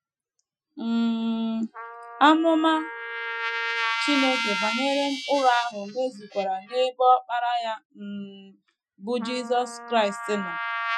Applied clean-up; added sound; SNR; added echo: classical method Wiener filter.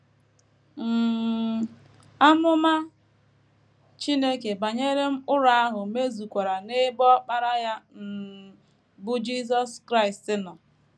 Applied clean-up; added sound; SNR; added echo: none; none; none; none.